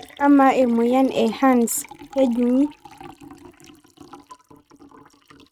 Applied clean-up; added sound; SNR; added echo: neural mask model RNNoise.